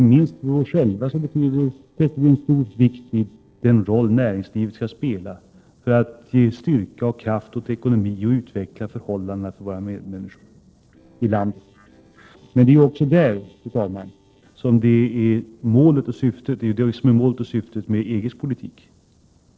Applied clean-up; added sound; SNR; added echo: neural separator model SepFormer DNS4.